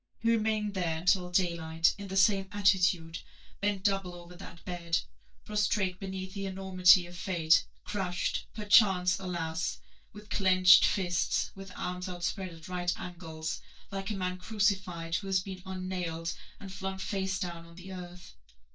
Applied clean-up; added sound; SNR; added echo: neural mask model DeepFilterNet 3.